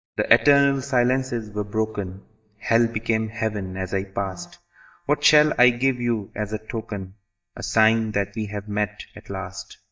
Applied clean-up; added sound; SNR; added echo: neural mask model DeepFilterNet 3.